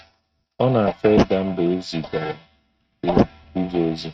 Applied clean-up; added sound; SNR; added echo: neural mask model RNNoise.